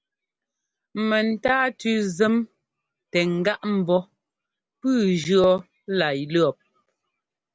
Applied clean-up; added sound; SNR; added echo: none; none; none; none.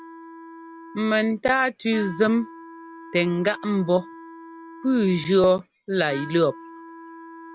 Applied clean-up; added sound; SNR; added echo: none; Wind instrument, woodwind instrument; 17 dB; none.